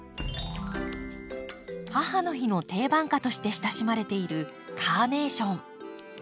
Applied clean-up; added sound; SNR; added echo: none; none; none; none.